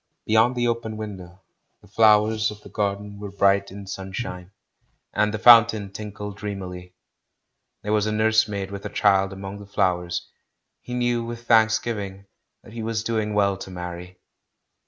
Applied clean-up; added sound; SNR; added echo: none; none; none; none.